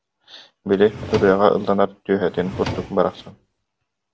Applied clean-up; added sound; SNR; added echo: none; Drawer open or close; 12 dB; none.